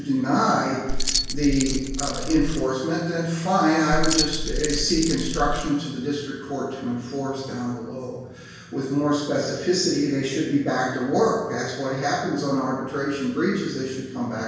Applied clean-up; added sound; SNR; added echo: none; Keys jangling; 1 dB; reverberation time 1.0 s.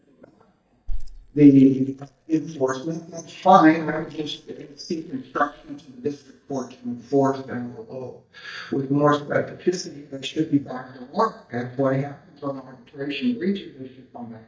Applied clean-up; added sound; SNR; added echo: neural mask model DeepFilterNet 3.